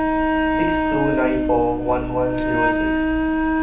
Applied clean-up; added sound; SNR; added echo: none; Wind instrument, woodwind instrument; -3 dB; reverberation time 0.2 s.